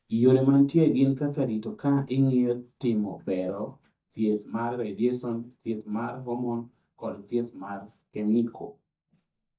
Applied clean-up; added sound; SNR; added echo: neural mask model DeepFilterNet 3.